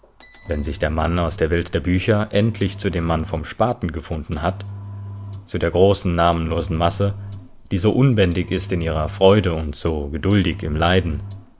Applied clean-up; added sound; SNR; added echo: none; Engine; 15 dB; none.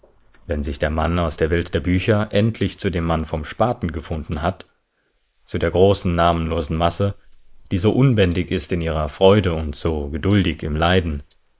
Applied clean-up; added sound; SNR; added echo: neural mask model Resemble Enhance denoiser.